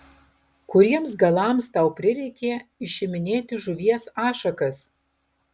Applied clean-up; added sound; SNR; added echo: none; none; none; none.